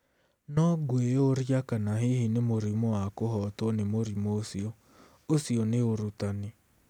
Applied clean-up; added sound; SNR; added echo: none; none; none; none.